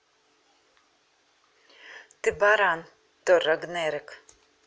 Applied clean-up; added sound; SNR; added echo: none; none; none; none.